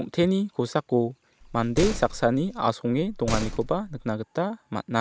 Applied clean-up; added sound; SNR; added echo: none; Slam; 7 dB; none.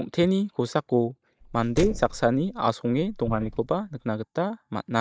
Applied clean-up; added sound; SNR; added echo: neural mask model DeepFilterNet 3.